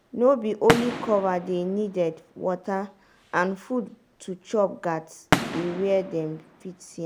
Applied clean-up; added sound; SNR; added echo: none; Fireworks; 7 dB; none.